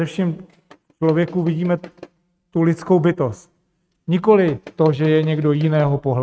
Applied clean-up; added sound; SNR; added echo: neural mask model RNNoise.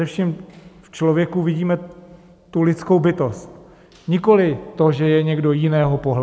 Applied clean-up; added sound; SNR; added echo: none; none; none; none.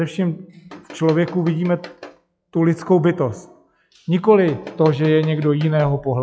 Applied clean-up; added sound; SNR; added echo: classical method log-MMSE.